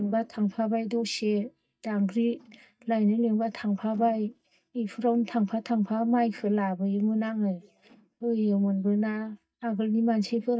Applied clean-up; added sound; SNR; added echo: neural mask model DeepFilterNet 3.